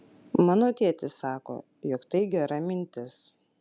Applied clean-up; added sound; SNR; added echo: none; none; none; none.